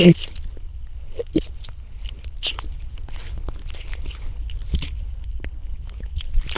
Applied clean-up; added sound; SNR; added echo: neural diffusion model UNIVERSE++.